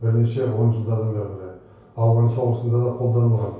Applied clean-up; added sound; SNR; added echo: none; none; none; reverberation time 0.6 s.